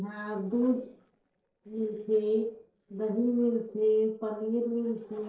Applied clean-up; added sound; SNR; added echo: neural separator model SepFormer DNS4.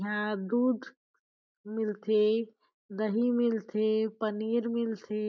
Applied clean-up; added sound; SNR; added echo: none; none; none; none.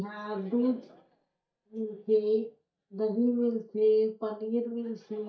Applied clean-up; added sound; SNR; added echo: neural mask model DeepFilterNet 3.